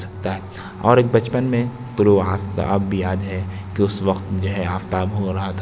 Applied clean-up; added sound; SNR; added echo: none; Domestic sounds, home sounds + Bowed string instrument; 19 dB; none.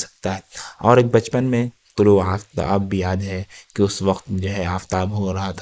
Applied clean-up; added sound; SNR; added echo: neural mask model Resemble Enhance denoiser.